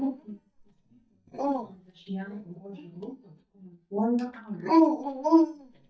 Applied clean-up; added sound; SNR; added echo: neural mask model DeepFilterNet 3.